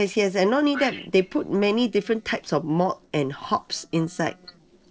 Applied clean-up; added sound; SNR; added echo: neural separator model SepFormer DNS4.